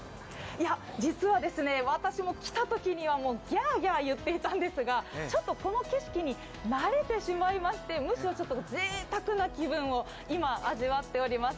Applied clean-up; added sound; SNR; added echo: none; none; none; none.